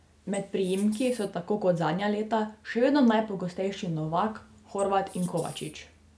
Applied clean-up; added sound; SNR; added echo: none; Wild animals; 16 dB; none.